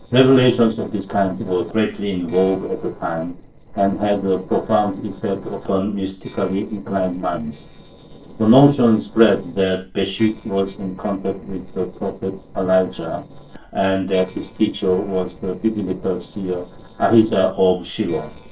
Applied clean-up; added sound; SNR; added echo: neural separator model SepFormer DNS4.